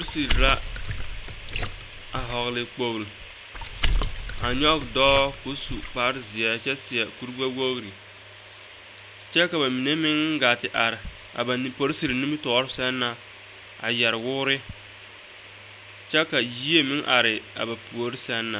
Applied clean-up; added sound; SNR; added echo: none; Water / Splash, splatter; 1 dB; none.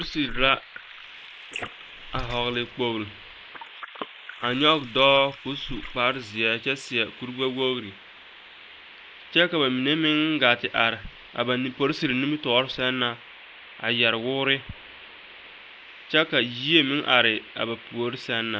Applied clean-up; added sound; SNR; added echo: neural mask model Resemble Enhance denoiser.